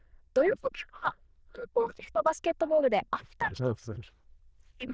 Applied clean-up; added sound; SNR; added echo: neural diffusion model UNIVERSE++.